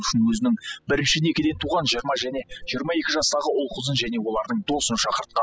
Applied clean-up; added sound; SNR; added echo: classical method spectral subtraction.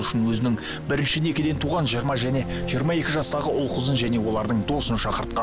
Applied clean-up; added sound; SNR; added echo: none; Crackle; 18 dB; none.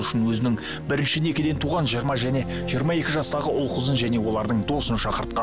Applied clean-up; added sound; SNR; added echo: none; none; none; none.